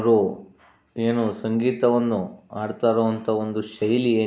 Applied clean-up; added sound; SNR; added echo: none; none; none; none.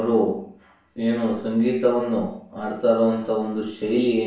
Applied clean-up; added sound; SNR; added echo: none; none; none; reverberation time 0.5 s.